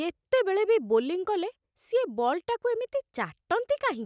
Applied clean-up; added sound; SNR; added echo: none; none; none; none.